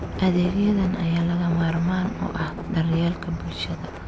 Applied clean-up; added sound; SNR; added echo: none; Bowed string instrument + Engine / Aircraft; 9 dB; none.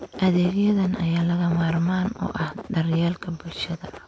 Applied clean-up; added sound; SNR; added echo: none; none; none; none.